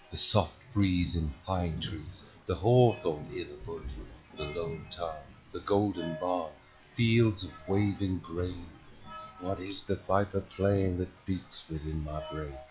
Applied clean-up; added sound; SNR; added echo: classical method log-MMSE.